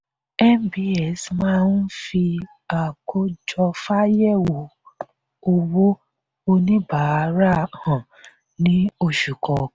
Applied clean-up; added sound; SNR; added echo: none; none; none; none.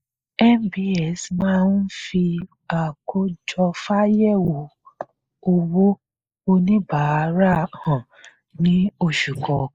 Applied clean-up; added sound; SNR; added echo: neural mask model Resemble Enhance denoiser.